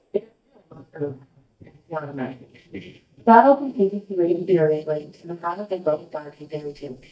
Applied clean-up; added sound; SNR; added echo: neural mask model DeepFilterNet 3.